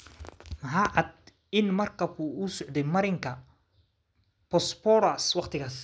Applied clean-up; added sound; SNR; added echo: none; none; none; none.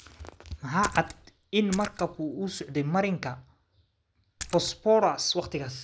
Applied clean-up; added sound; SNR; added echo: none; Splash, splatter; 14 dB; none.